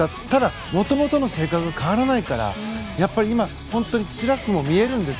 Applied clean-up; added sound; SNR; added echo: none; none; none; none.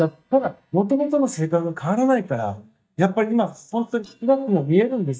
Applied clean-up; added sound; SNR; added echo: neural mask model DeepFilterNet 3.